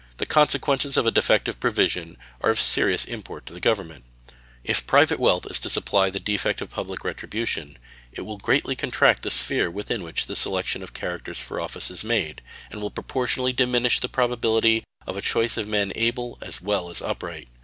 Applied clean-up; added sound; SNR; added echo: none; none; none; none.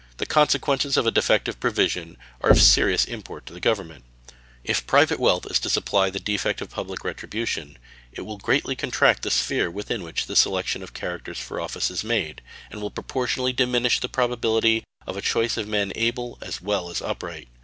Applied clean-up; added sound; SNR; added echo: none; Knock / Wood; 3 dB; none.